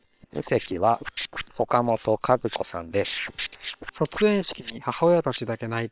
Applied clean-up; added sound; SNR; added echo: neural separator model SepFormer WHAM!.